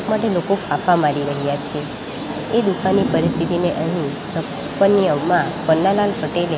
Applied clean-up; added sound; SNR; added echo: none; Engine starting / Sawing; 18 dB; none.